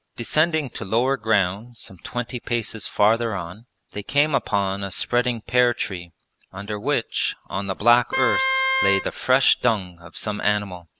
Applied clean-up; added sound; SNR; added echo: none; Wind instrument, woodwind instrument; 2 dB; none.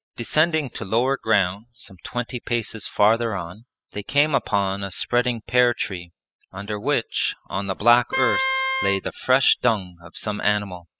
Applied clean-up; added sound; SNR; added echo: classical method spectral subtraction.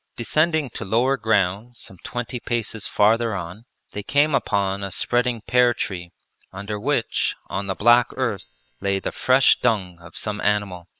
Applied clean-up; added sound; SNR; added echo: neural separator model SepFormer WHAM!.